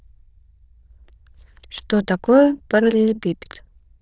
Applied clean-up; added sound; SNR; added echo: neural diffusion model UNIVERSE++.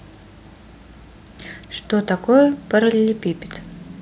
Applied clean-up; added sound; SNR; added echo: none; none; none; none.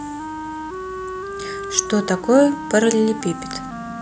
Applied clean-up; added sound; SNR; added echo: none; Wind instrument, woodwind instrument; 9 dB; none.